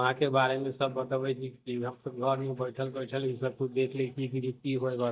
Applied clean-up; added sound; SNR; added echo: neural mask model DeepFilterNet 3.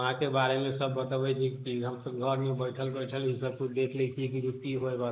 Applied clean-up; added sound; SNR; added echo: neural mask model Resemble Enhance denoiser.